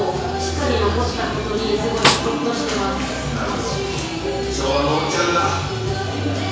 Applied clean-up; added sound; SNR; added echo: none; Snare drum; 1 dB; reverberation time 1.1 s.